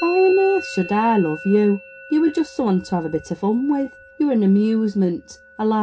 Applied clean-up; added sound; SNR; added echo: none; Musical instrument; 18 dB; reverberation time 0.3 s.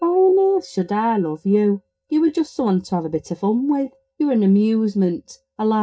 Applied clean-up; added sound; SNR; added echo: neural mask model DeepFilterNet 3.